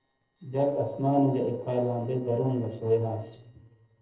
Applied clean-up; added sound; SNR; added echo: neural separator model SepFormer DNS4.